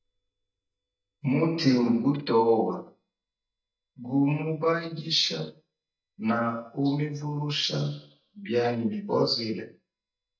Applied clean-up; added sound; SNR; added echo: neural mask model DeepFilterNet 3.